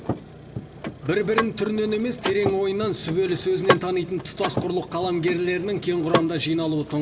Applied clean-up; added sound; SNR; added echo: none; Mechanisms / Car; 5 dB; reverberation time 1.3 s.